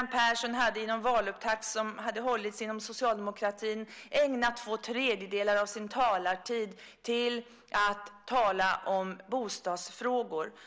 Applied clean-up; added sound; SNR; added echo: none; none; none; none.